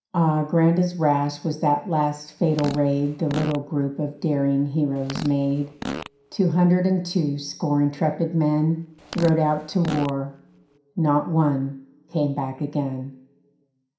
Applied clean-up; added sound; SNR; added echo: none; Fart; 14 dB; reverberation time 0.5 s.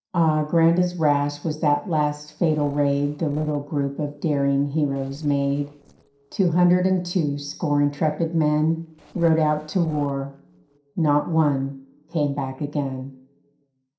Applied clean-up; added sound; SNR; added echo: neural separator model SepFormer DNS4.